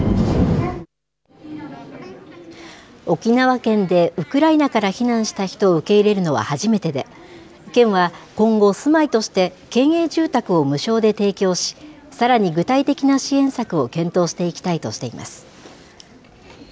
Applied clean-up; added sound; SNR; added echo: none; none; none; none.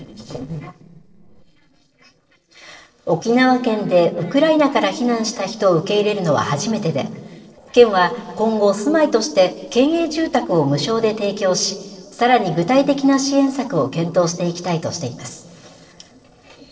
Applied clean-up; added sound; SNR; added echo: neural separator model SepFormer DNS4.